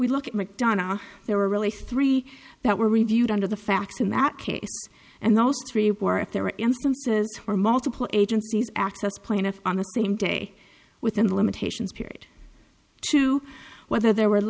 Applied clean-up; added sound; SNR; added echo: none; none; none; none.